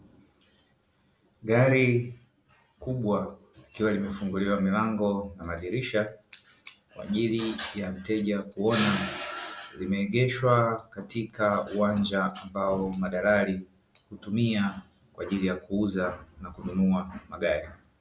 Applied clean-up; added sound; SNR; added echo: none; none; none; none.